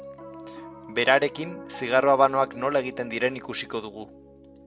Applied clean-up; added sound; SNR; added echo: none; Piano; 16 dB; none.